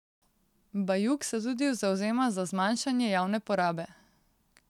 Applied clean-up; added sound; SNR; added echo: none; none; none; none.